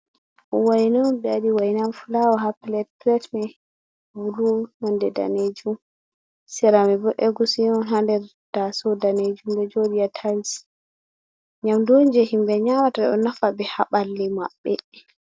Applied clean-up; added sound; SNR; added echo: none; none; none; none.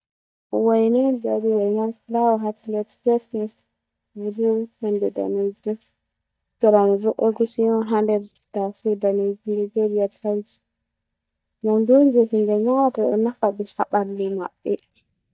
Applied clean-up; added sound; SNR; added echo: neural mask model DeepFilterNet 3.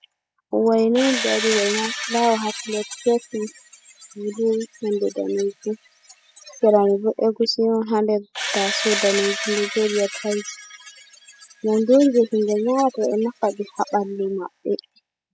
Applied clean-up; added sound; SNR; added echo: classical method spectral subtraction.